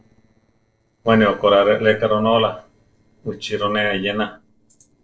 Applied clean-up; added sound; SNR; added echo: neural separator model SepFormer DNS4.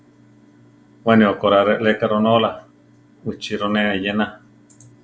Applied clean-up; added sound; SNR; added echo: none; none; none; none.